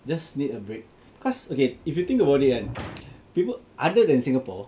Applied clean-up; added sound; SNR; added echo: none; Sliding door; 16 dB; none.